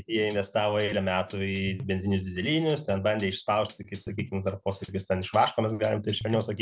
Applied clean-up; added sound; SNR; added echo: none; Hi-hat; 17 dB; none.